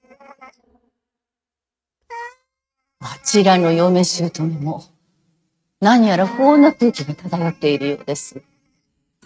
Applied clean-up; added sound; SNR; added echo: neural mask model RNNoise.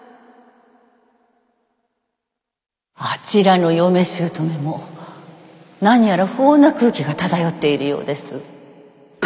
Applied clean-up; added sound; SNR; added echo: none; none; none; none.